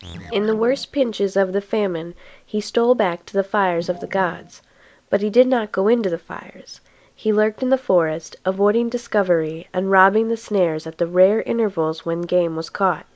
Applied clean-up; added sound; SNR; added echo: none; Organ + Animal; 18 dB; none.